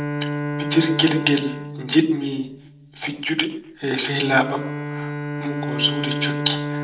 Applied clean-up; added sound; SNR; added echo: none; Bowed string instrument; 5 dB; reverberation time 0.5 s.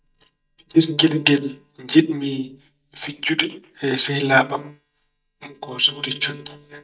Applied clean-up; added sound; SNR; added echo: neural mask model DeepFilterNet 3.